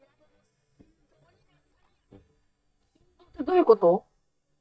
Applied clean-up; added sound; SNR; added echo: neural mask model DeepFilterNet 3.